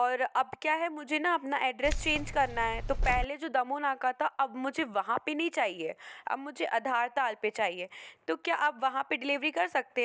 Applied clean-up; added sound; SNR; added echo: none; Keys jangling; 3 dB; none.